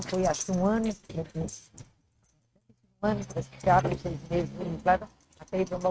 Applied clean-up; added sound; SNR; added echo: neural mask model RNNoise.